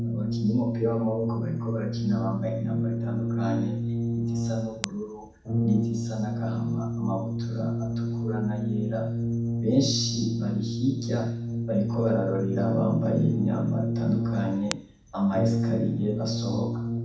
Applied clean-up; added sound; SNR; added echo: none; Brass instrument; -1 dB; reverberation time 0.7 s.